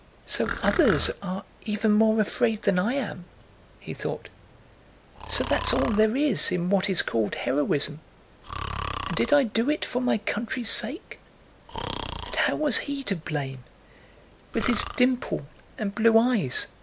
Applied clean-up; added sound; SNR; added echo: none; Breathing; 12 dB; none.